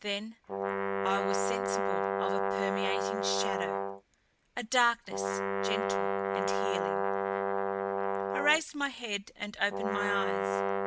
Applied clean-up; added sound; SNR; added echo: none; Brass instrument; -4 dB; none.